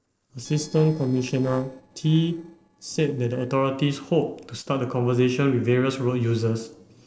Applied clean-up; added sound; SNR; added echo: neural separator model SepFormer DNS4.